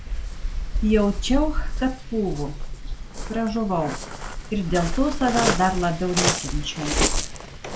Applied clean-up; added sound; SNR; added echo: none; Waves, surf; 1 dB; none.